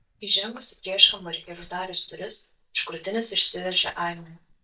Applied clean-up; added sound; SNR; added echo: neural mask model DeepFilterNet 3.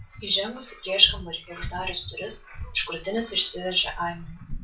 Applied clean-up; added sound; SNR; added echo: classical method WPE with log-MMSE.